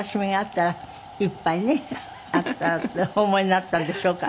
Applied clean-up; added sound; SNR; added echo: none; Domestic sounds, home sounds; 19 dB; none.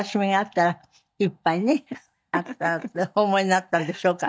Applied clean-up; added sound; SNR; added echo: neural mask model DeepFilterNet 3.